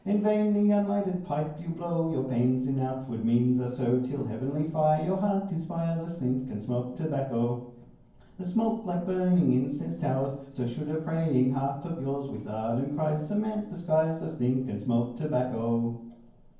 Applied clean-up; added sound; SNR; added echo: none; none; none; reverberation time 0.9 s.